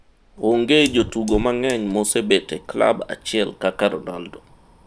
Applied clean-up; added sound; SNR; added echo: none; Fire; 17 dB; none.